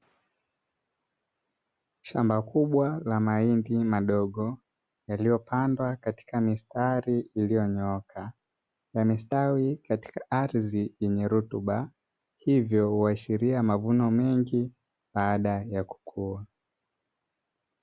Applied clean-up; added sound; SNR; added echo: none; none; none; none.